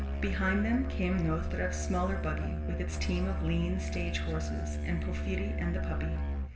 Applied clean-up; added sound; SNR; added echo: none; Musical instrument; 0 dB; reverberation time 0.7 s.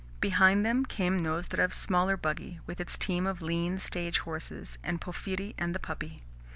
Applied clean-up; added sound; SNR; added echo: none; none; none; none.